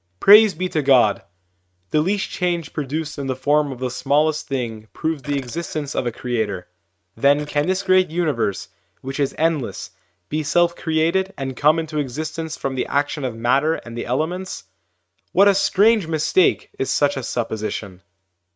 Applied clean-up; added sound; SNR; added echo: neural mask model RNNoise.